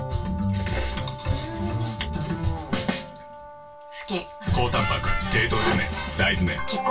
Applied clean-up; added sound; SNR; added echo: none; Brass instrument; 15 dB; reverberation time 0.2 s.